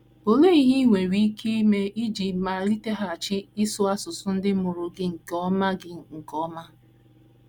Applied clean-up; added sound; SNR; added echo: none; none; none; none.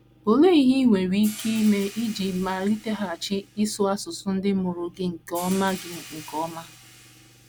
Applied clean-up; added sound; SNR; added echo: none; Hi-hat; 20 dB; none.